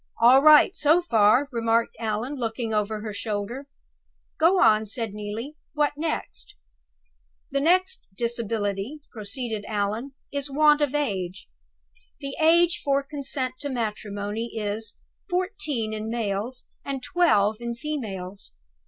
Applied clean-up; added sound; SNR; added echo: none; none; none; none.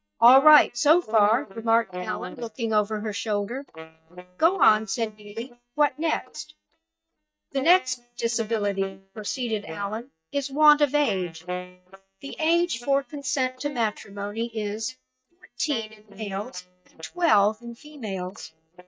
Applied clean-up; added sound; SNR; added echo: neural mask model DeepFilterNet 3.